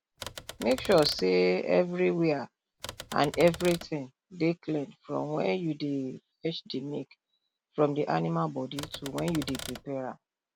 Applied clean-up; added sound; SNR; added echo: none; Typewriter; 13 dB; none.